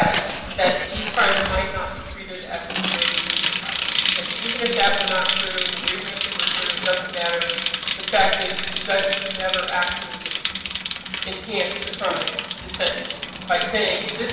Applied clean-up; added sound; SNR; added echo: none; Bicycle; 1 dB; reverberation time 1.1 s.